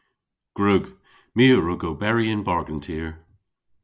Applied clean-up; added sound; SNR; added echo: none; none; none; none.